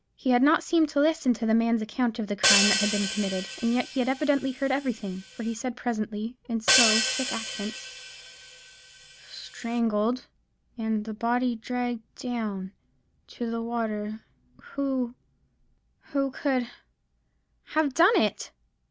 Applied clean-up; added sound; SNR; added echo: none; Hi-hat; 1 dB; none.